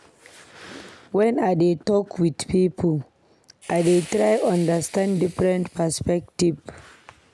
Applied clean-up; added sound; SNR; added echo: none; Fire; 20 dB; none.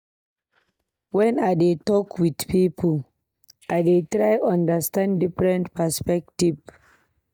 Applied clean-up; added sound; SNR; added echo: neural mask model DeepFilterNet 3.